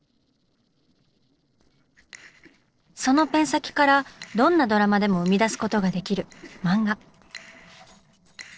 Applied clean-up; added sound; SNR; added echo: neural separator model SepFormer DNS4.